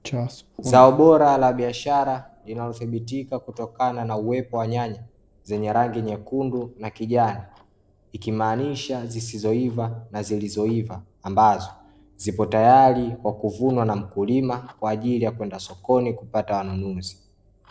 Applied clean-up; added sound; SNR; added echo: neural separator model SepFormer DNS4.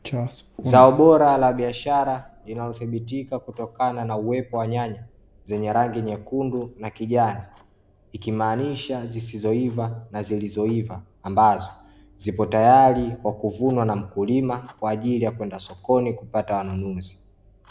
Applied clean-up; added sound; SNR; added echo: none; Clock; 17 dB; none.